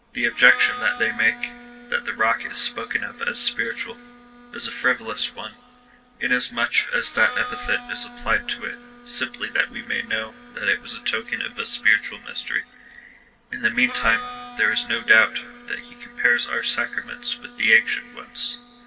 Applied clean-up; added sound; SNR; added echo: none; Harmonica; 17 dB; reverberation time 1.1 s.